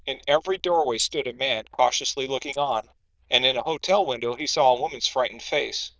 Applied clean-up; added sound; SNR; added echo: neural diffusion model UNIVERSE++.